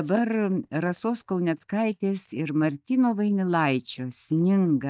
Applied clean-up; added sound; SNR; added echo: neural mask model DeepFilterNet 3.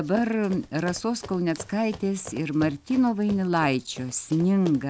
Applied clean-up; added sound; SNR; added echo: none; Run; 18 dB; none.